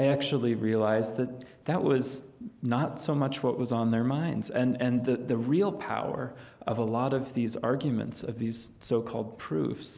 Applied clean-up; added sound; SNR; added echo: none; none; none; none.